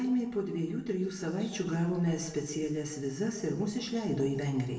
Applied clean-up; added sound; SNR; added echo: none; none; none; reverberation time 0.9 s.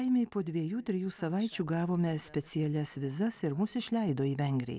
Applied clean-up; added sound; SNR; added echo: none; none; none; none.